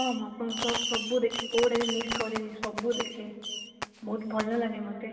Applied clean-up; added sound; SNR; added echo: none; Fireworks; 5 dB; reverberation time 2.2 s.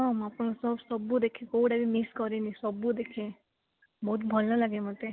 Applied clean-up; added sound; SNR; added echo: none; none; none; none.